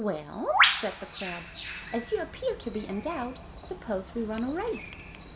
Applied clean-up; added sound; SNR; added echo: none; Bird; -1 dB; none.